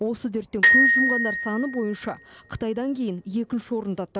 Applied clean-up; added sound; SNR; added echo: none; Glockenspiel; -4 dB; none.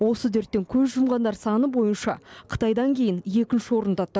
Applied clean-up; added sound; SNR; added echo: none; none; none; none.